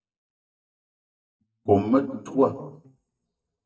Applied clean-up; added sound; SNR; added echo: neural mask model DeepFilterNet 3.